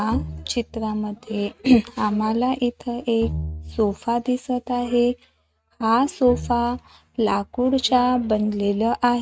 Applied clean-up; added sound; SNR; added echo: neural mask model RNNoise.